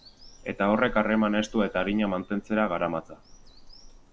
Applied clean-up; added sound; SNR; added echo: none; Bird vocalization, bird call, bird song; 18 dB; none.